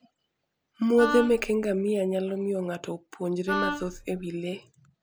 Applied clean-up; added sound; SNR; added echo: none; Wind instrument, woodwind instrument; 5 dB; none.